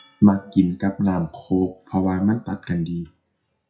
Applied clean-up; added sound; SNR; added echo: classical method WPE with log-MMSE.